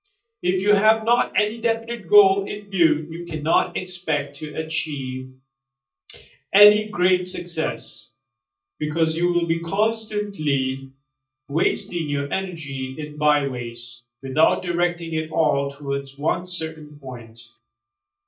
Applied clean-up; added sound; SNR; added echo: neural mask model DeepFilterNet 3.